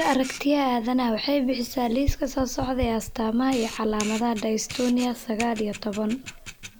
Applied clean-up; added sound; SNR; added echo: none; Camera; 11 dB; none.